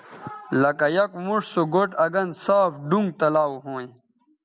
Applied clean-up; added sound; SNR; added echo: none; none; none; none.